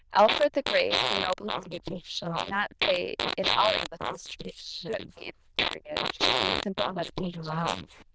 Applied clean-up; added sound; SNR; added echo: neural diffusion model UNIVERSE++.